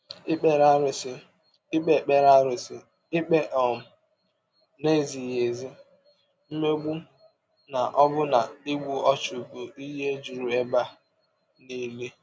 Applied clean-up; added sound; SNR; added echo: none; none; none; none.